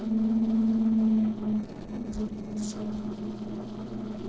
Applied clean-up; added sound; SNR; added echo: neural separator model SepFormer DNS4.